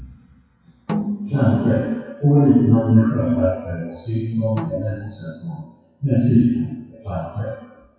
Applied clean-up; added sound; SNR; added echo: classical method WPE with log-MMSE.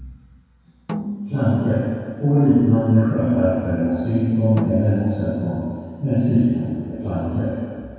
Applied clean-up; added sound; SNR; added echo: none; Snare drum; 14 dB; reverberation time 2.0 s.